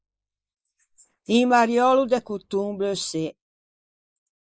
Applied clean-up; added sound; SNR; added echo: neural mask model Resemble Enhance denoiser.